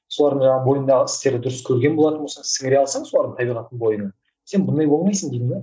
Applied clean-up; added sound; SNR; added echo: none; none; none; none.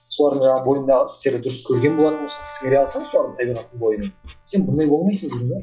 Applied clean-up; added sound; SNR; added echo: classical method log-MMSE.